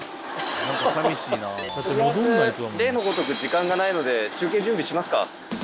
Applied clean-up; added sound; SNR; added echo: none; Tambourine; 20 dB; none.